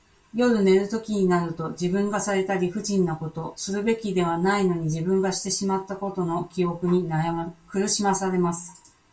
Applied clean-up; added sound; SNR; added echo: none; none; none; reverberation time 0.2 s.